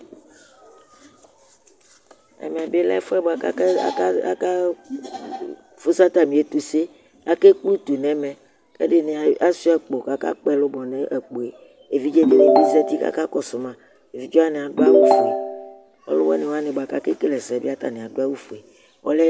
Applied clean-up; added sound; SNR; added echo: none; Ringtone / Chime; -4 dB; none.